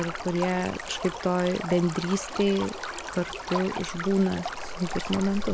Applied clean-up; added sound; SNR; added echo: none; Stream; 7 dB; none.